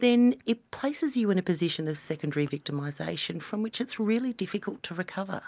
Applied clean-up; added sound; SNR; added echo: none; none; none; none.